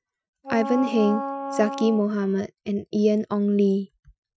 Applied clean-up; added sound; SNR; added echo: classical method Wiener filter.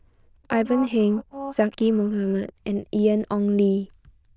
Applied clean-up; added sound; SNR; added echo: neural diffusion model UNIVERSE++.